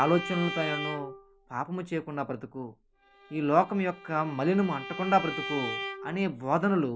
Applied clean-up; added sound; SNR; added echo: none; Bowed string instrument; 11 dB; none.